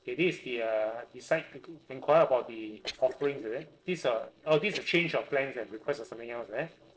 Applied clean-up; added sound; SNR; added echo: neural separator model SepFormer DNS4.